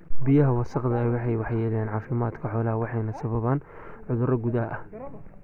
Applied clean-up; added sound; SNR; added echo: none; none; none; none.